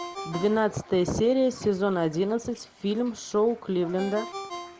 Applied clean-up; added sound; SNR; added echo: none; Ringtone; 16 dB; none.